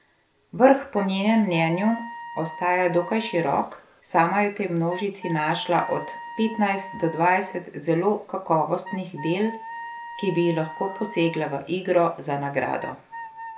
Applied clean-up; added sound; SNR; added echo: none; Wind instrument, woodwind instrument; 15 dB; none.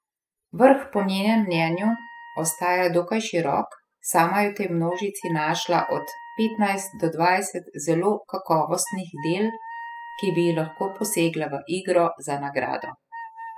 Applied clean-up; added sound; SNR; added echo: classical method spectral subtraction.